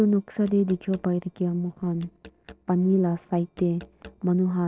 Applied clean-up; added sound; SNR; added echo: neural separator model SepFormer DNS4.